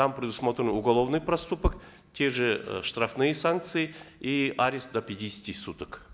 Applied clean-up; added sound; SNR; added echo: none; none; none; none.